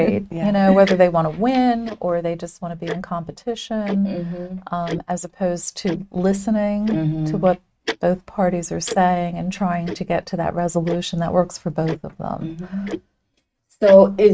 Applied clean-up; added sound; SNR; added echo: neural mask model RNNoise.